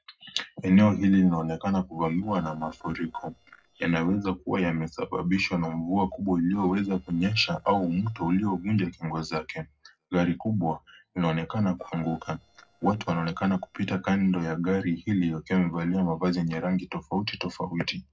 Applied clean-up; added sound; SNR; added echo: neural separator model SepFormer DNS4.